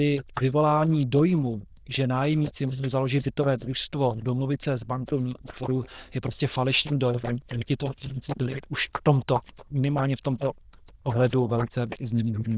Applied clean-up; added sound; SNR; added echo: neural diffusion model UNIVERSE++.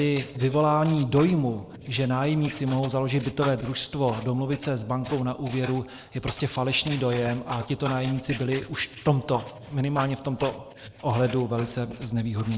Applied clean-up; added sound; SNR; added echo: neural mask model Resemble Enhance denoiser.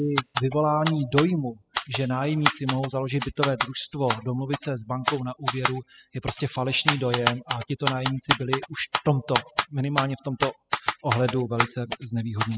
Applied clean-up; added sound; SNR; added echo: classical method spectral subtraction.